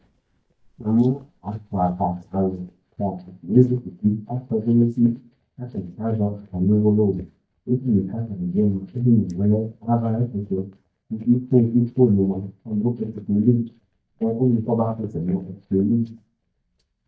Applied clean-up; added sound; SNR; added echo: neural mask model DeepFilterNet 3.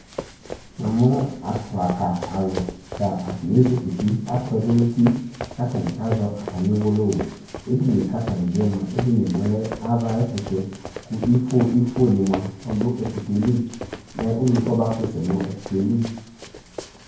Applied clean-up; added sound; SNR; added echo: none; Run; 13 dB; reverberation time 0.9 s.